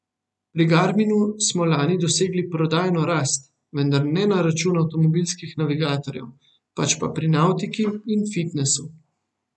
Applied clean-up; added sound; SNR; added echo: none; none; none; none.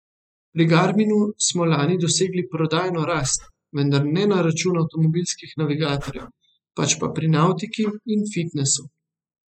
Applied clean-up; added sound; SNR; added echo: classical method spectral subtraction.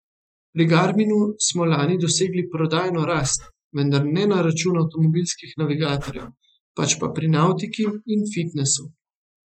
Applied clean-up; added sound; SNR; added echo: classical method Wiener filter.